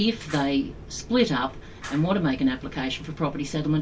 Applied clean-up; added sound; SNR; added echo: none; Fire; 15 dB; reverberation time 0.2 s.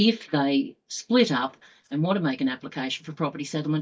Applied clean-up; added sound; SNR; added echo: neural mask model DeepFilterNet 3.